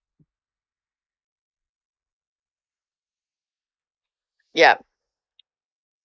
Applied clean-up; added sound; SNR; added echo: neural mask model Resemble Enhance denoiser.